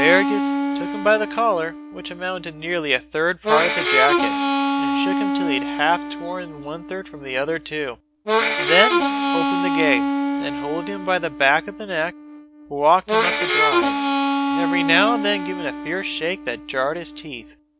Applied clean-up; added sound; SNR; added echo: none; Harmonica; 0 dB; none.